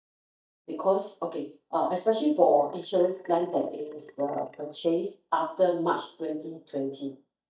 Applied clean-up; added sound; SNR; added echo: neural mask model DeepFilterNet 3.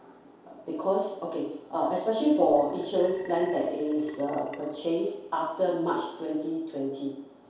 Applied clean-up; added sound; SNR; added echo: none; Burping, eructation; 17 dB; reverberation time 0.8 s.